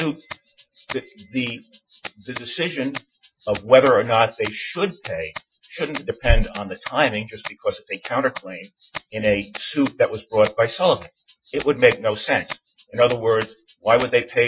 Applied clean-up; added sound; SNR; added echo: classical method Wiener filter.